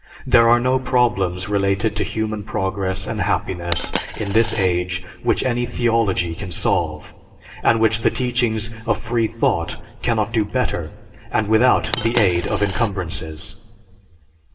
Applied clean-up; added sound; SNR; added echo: none; Coin (dropping); 6 dB; reverberation time 1.4 s.